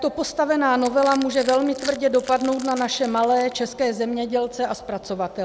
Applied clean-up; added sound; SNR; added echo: none; Crushing; 17 dB; none.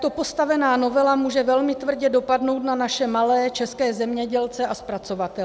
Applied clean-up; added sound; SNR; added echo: none; none; none; none.